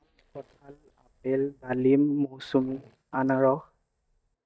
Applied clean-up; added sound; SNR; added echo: neural mask model DeepFilterNet 3.